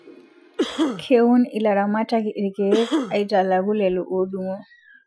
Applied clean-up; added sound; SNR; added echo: classical method Wiener filter.